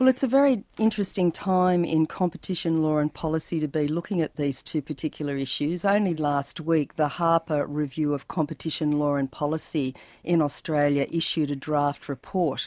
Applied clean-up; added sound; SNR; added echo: none; none; none; none.